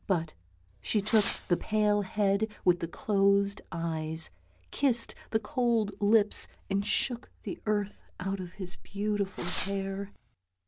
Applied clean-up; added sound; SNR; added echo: none; Fireworks; 7 dB; none.